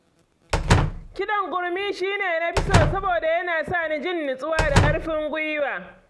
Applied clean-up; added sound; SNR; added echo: none; Slam; 0 dB; none.